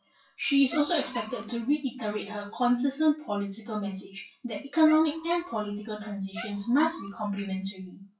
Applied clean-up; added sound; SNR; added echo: classical method WPE with log-MMSE.